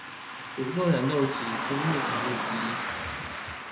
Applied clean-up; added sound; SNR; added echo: none; Car passing by; 2 dB; reverberation time 0.5 s.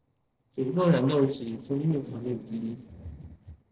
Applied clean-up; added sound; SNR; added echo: neural separator model SepFormer DNS4.